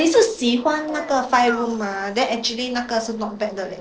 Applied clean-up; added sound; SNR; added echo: neural separator model SepFormer DNS4.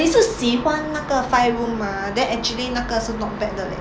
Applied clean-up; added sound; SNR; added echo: none; none; none; none.